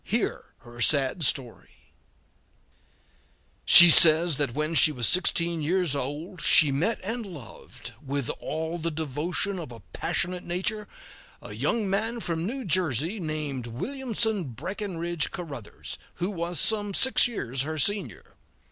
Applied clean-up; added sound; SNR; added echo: none; none; none; none.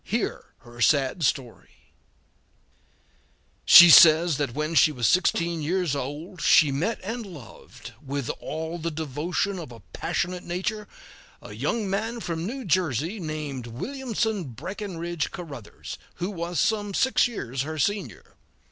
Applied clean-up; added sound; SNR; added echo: none; Snare drum; 19 dB; none.